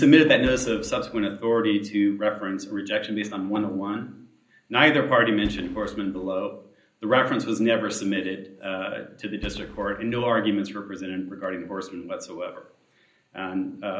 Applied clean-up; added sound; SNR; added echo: none; Fireworks; 17 dB; reverberation time 0.5 s.